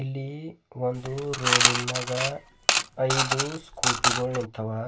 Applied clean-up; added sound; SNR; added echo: none; Coin (dropping) / Mechanisms; -5 dB; reverberation time 0.2 s.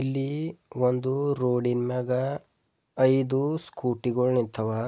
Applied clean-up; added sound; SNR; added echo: none; none; none; none.